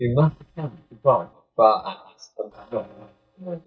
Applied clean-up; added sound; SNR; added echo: neural mask model DeepFilterNet 3.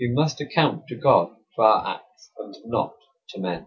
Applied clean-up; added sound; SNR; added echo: none; none; none; none.